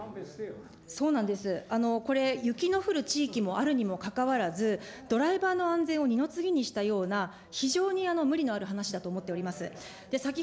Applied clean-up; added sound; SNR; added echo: none; none; none; none.